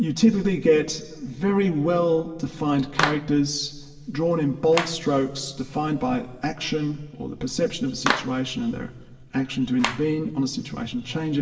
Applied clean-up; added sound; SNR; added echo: none; Clapping; 11 dB; reverberation time 1.5 s.